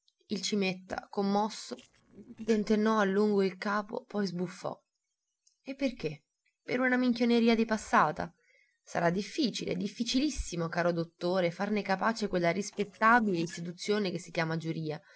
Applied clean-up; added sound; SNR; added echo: neural separator model SepFormer DNS4.